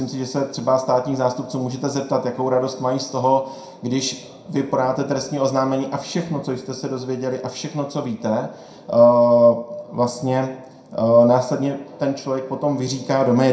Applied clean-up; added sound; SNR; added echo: none; none; none; reverberation time 0.5 s.